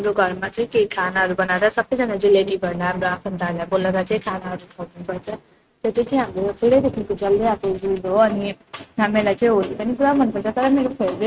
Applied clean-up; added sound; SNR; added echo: neural mask model RNNoise.